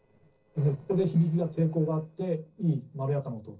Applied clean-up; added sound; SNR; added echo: neural separator model SepFormer DNS4.